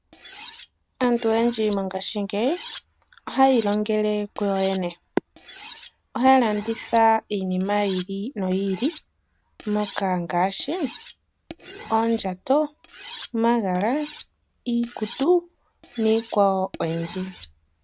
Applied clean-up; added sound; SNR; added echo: none; Cutlery, silverware; 13 dB; none.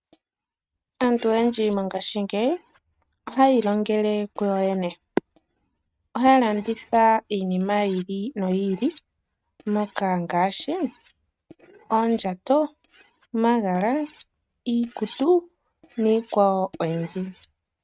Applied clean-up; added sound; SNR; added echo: neural mask model RNNoise.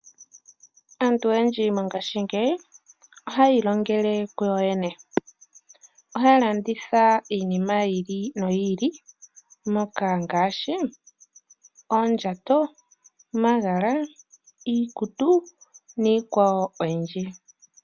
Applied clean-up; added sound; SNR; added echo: none; none; none; none.